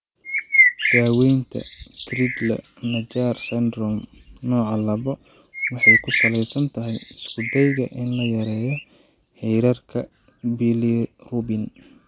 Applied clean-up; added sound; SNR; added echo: none; Bird; 0 dB; none.